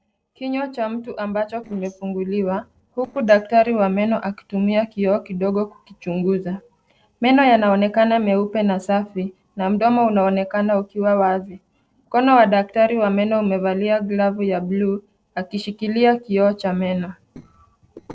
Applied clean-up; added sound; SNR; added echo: neural separator model SepFormer DNS4.